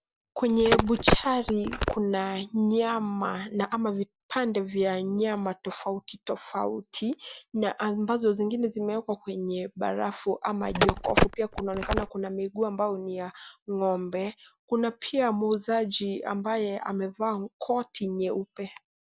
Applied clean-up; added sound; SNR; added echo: none; Telephone; -2 dB; none.